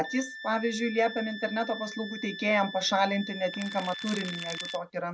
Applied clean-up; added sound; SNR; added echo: none; Wind instrument, woodwind instrument + Crackle; 10 dB; none.